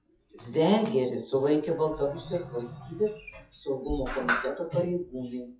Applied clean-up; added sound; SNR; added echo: classical method WPE with log-MMSE.